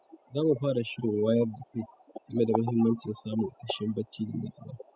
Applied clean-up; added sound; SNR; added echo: classical method spectral subtraction.